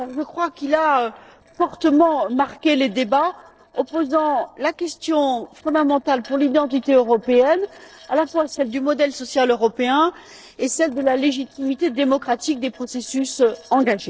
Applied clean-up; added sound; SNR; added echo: neural separator model SepFormer DNS4.